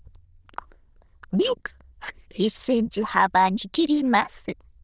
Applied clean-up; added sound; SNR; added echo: neural diffusion model UNIVERSE++.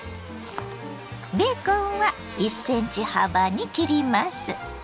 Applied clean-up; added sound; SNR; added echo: none; Buzz; 17 dB; none.